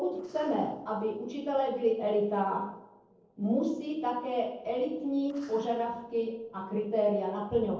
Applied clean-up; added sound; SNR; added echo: neural separator model SepFormer DNS4.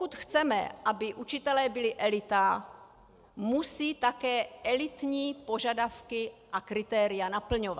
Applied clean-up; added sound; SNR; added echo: none; none; none; none.